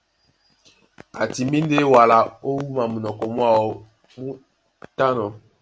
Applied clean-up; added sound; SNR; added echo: none; none; none; none.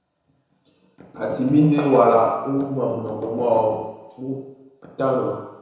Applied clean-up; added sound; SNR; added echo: none; none; none; reverberation time 1.0 s.